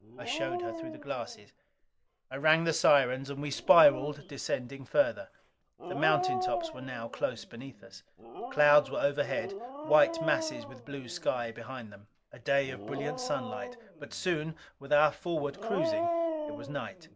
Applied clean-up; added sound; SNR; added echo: none; Dog; 8 dB; none.